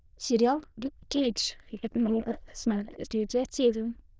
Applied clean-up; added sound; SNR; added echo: neural diffusion model UNIVERSE++.